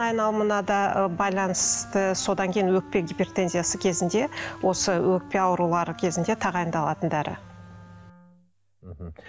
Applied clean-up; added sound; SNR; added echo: none; Wind instrument, woodwind instrument; 19 dB; none.